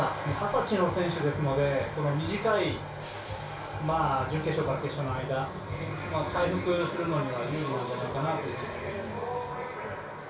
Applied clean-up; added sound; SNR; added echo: none; Respiratory sounds; 17 dB; reverberation time 0.2 s.